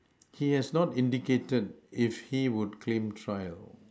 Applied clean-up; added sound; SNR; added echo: none; none; none; none.